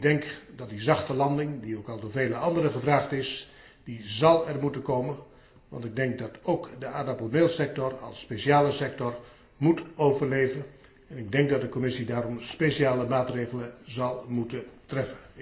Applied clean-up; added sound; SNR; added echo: none; none; none; reverberation time 0.9 s.